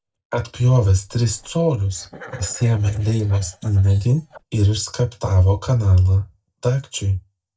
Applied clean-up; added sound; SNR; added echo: neural mask model DeepFilterNet 3.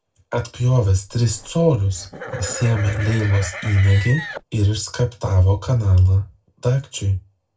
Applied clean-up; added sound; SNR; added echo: none; Livestock, farm animals, working animals; 13 dB; reverberation time 0.2 s.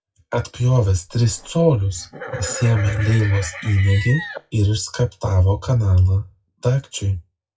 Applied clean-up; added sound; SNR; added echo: classical method WPE with log-MMSE.